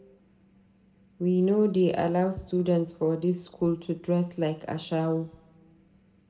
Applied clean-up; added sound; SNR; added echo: none; none; none; reverberation time 1.2 s.